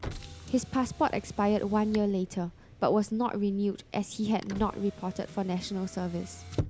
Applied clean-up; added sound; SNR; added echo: none; Motor vehicle (road); 13 dB; none.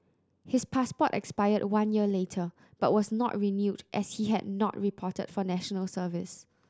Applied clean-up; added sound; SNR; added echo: none; none; none; none.